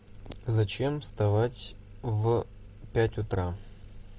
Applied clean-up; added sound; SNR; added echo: none; none; none; none.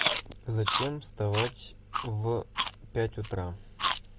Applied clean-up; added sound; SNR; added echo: none; Chewing, mastication; -2 dB; none.